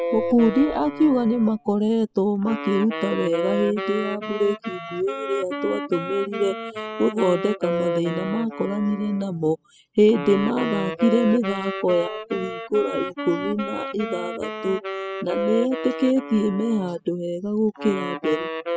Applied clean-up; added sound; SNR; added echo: classical method spectral subtraction.